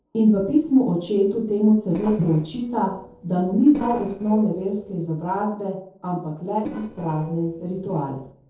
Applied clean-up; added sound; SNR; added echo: neural separator model SepFormer DNS4.